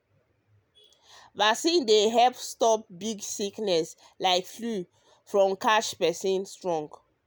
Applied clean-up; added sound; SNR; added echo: none; none; none; none.